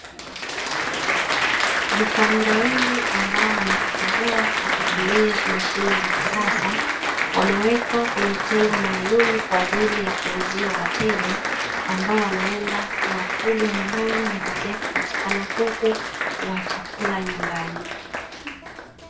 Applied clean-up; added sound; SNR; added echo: none; Applause; -2 dB; reverberation time 0.2 s.